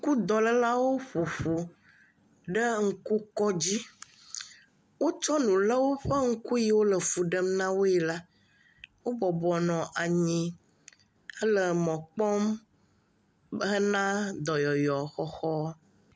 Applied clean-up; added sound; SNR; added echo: none; none; none; none.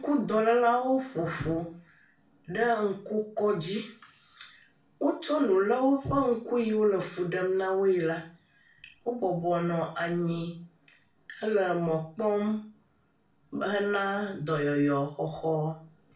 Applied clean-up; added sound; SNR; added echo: none; none; none; reverberation time 0.4 s.